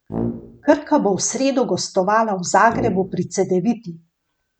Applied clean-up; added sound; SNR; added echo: none; Brass instrument; 8 dB; none.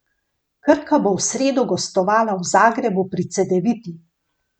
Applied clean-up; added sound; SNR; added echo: none; none; none; none.